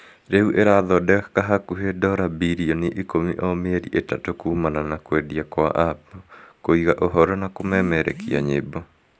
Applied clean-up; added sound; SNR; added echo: none; none; none; none.